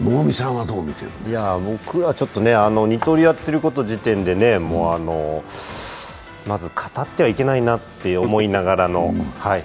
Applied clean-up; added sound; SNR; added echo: none; none; none; none.